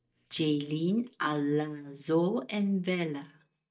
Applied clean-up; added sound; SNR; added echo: neural mask model DeepFilterNet 3.